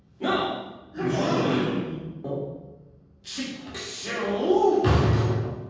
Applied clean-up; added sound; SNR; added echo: none; none; none; reverberation time 1.3 s.